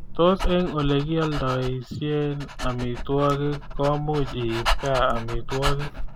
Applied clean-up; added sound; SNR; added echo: none; Dog; 4 dB; none.